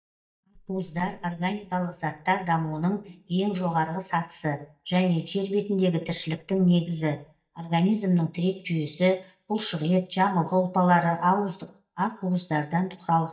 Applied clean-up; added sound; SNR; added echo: neural mask model DeepFilterNet 3.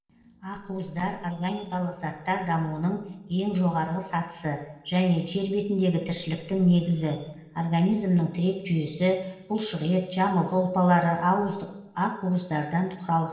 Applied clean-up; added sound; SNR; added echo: neural separator model SepFormer DNS4.